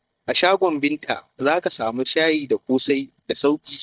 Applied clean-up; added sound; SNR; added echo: neural mask model DeepFilterNet 3.